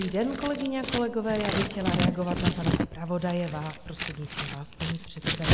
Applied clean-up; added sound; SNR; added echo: none; Scissors; 0 dB; none.